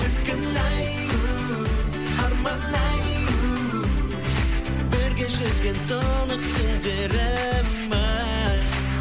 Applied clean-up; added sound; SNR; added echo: none; none; none; none.